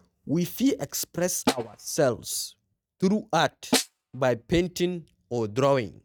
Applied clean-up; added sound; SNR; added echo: neural mask model RNNoise.